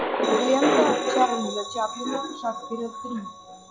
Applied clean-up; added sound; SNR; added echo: classical method log-MMSE.